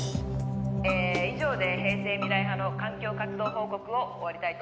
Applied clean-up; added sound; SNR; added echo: none; Bowed string instrument; 15 dB; none.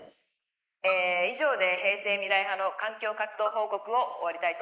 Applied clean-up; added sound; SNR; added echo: neural mask model Resemble Enhance denoiser.